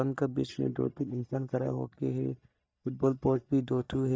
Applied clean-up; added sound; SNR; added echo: neural mask model DeepFilterNet 3.